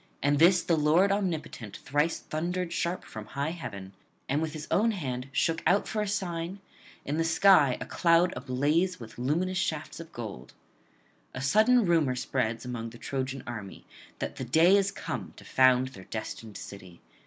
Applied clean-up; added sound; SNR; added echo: none; none; none; none.